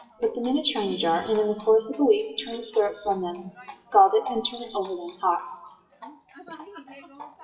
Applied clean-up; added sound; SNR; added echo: classical method WPE with log-MMSE.